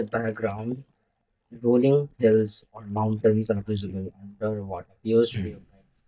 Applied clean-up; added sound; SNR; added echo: neural mask model DeepFilterNet 3.